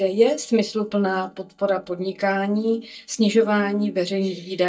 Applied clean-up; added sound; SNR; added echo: neural mask model DeepFilterNet 3.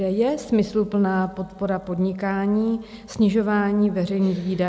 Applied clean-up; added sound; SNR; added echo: none; none; none; none.